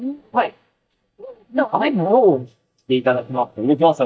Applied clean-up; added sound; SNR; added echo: neural mask model DeepFilterNet 3.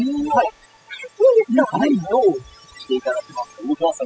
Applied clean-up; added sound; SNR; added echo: classical method spectral subtraction.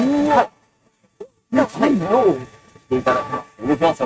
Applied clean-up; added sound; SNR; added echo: neural mask model RNNoise.